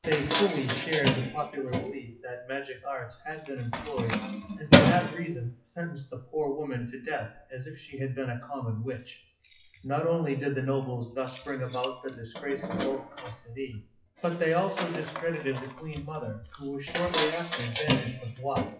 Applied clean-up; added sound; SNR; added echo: classical method WPE with log-MMSE.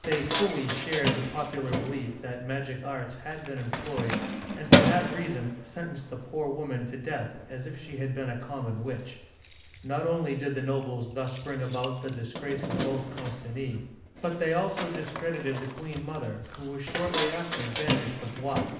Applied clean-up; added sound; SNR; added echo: none; Keys jangling; 1 dB; reverberation time 0.8 s.